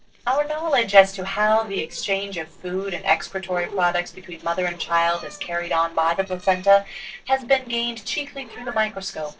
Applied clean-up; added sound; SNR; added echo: neural separator model SepFormer DNS4.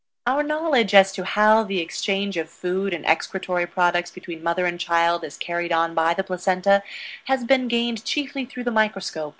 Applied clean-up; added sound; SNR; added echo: none; none; none; none.